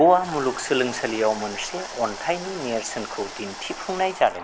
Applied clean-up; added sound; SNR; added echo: none; Sink (filling or washing); 17 dB; none.